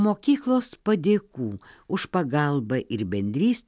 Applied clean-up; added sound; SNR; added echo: none; none; none; none.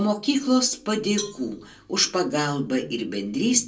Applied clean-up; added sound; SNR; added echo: none; Cowbell; 16 dB; reverberation time 0.2 s.